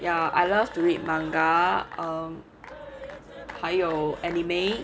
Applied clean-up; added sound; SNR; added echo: none; Applause / Cheering / Clapping; 16 dB; none.